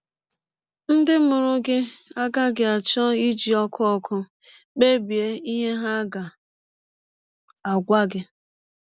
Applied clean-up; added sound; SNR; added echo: none; none; none; none.